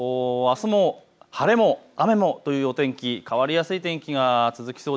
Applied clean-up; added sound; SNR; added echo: none; none; none; none.